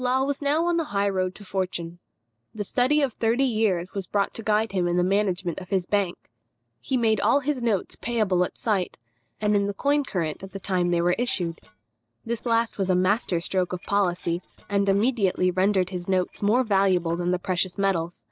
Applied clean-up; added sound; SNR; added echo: neural separator model SepFormer DNS4.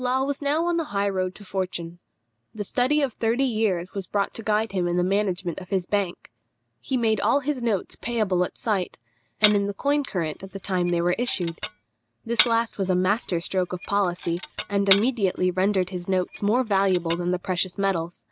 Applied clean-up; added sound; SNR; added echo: none; Glass; 9 dB; none.